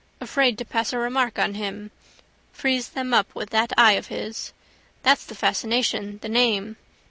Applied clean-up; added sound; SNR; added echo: none; none; none; none.